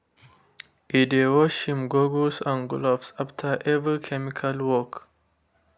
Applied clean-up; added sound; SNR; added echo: none; none; none; none.